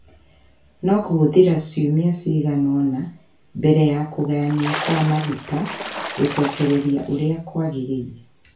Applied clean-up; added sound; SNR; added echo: none; Splash, splatter; 10 dB; reverberation time 0.3 s.